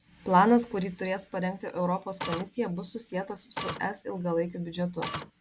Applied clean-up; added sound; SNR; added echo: none; Printer; 5 dB; none.